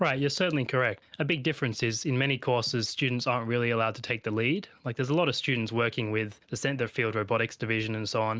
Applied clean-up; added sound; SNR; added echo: none; none; none; none.